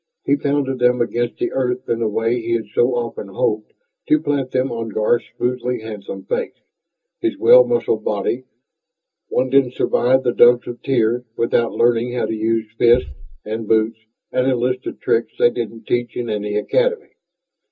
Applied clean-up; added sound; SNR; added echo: none; none; none; reverberation time 0.2 s.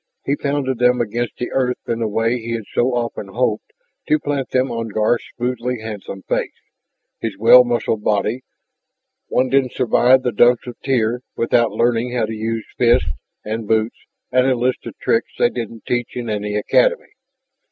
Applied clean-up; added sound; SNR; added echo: none; none; none; none.